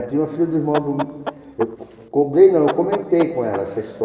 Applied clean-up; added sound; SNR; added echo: none; Chicken, rooster; 12 dB; reverberation time 1.8 s.